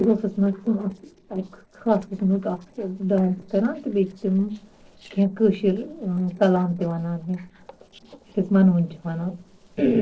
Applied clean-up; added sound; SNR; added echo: neural separator model SepFormer DNS4.